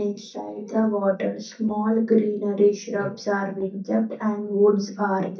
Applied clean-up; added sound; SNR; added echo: neural mask model DeepFilterNet 3.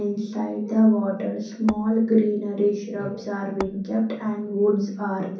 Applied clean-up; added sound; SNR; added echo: none; Tap / Hammer; 12 dB; reverberation time 0.6 s.